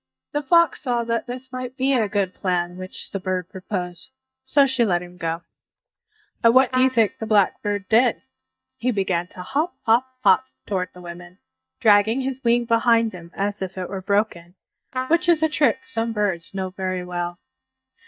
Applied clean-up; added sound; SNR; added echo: neural mask model DeepFilterNet 3.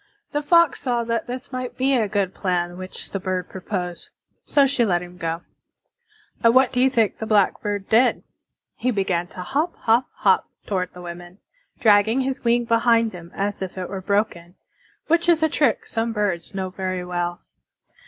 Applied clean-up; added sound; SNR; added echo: none; none; none; none.